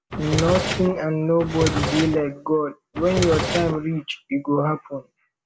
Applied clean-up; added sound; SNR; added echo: none; Drawer open or close; 4 dB; none.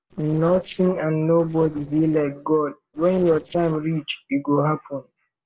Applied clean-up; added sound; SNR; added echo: neural separator model SepFormer DNS4.